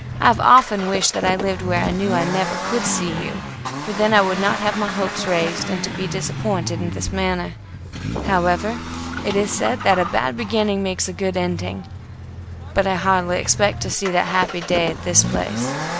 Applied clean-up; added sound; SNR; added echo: none; Accelerating, revving, vroom; 6 dB; none.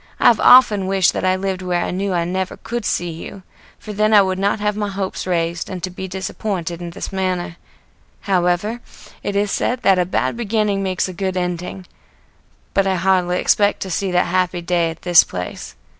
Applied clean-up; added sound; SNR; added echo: none; none; none; none.